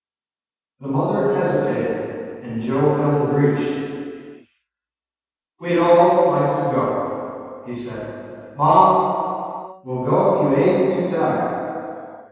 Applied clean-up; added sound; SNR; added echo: none; none; none; reverberation time 2.1 s.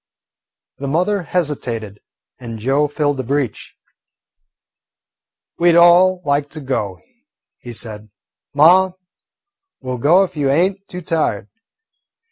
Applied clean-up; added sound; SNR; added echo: none; none; none; none.